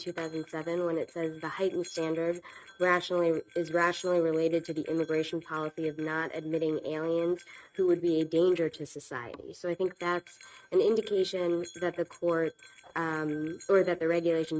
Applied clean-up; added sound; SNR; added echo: neural mask model RNNoise.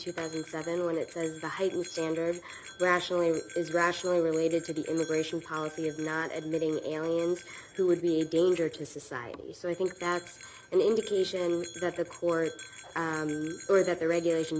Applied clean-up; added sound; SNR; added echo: none; Bell; 18 dB; none.